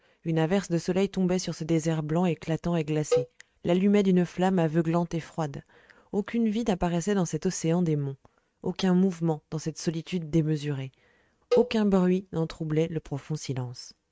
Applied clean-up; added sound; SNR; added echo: neural mask model RNNoise.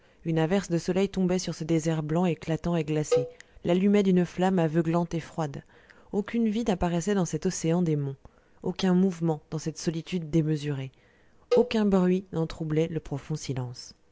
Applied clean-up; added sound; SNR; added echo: none; Cowbell; 7 dB; none.